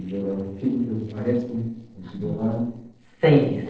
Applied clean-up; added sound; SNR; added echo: neural separator model SepFormer DNS4.